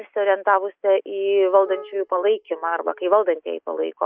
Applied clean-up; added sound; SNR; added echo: neural mask model DeepFilterNet 3.